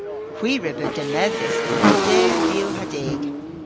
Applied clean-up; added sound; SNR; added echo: none; Motorcycle / Engine; -5 dB; none.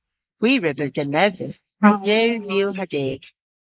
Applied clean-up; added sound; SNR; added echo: neural mask model Resemble Enhance denoiser.